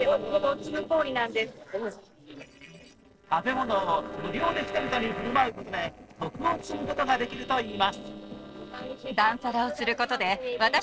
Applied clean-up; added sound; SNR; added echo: neural separator model SepFormer DNS4.